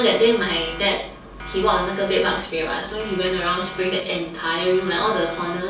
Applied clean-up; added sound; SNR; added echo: none; Siren; 15 dB; reverberation time 0.2 s.